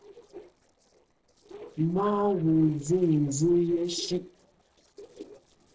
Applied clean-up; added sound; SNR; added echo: neural separator model SepFormer DNS4.